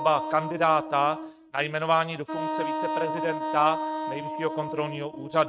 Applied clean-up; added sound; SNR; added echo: neural mask model RNNoise.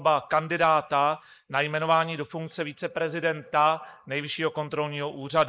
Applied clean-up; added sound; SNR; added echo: neural mask model Resemble Enhance denoiser.